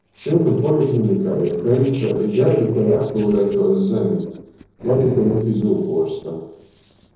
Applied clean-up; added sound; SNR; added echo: neural separator model SepFormer DNS4.